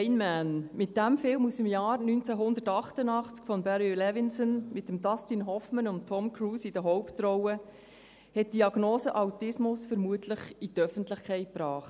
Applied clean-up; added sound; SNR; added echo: none; none; none; none.